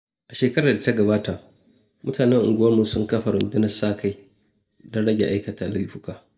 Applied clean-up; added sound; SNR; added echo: neural mask model DeepFilterNet 3.